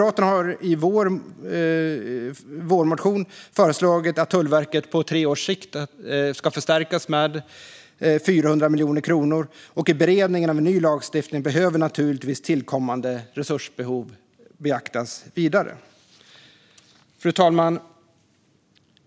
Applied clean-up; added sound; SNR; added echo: none; none; none; none.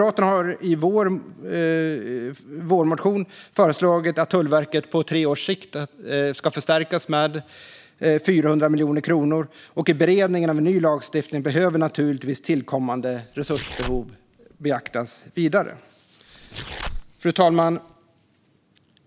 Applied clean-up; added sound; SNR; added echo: none; Tearing; 12 dB; none.